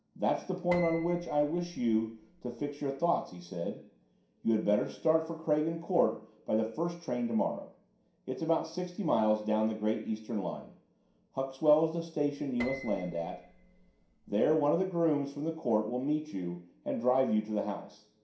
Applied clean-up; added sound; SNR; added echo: none; Piano; 17 dB; reverberation time 0.5 s.